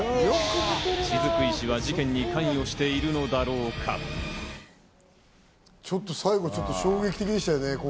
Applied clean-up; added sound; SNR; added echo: none; none; none; none.